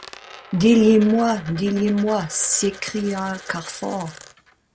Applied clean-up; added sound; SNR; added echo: none; Coin (dropping); 19 dB; none.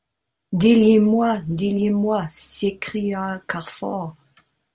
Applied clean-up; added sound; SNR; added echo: none; none; none; none.